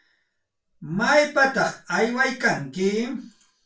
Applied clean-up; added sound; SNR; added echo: none; none; none; reverberation time 0.3 s.